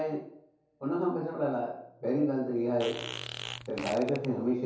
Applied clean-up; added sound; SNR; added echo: none; Fart; 10 dB; reverberation time 2.4 s.